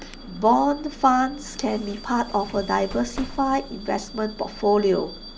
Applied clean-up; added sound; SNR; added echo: none; Bus / Alarm; 15 dB; none.